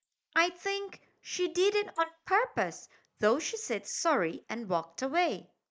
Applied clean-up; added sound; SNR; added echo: neural mask model Resemble Enhance denoiser.